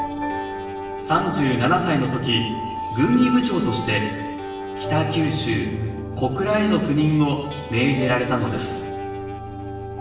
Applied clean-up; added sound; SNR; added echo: none; Guitar; 12 dB; reverberation time 1.1 s.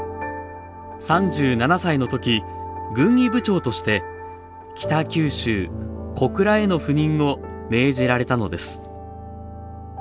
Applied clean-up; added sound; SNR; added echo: none; none; none; none.